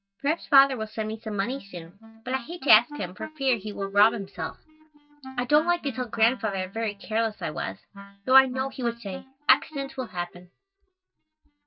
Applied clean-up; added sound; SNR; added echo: neural mask model DeepFilterNet 3.